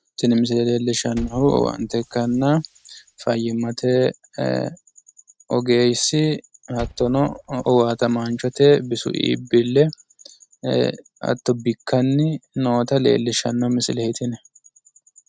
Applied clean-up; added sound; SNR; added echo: neural mask model RNNoise.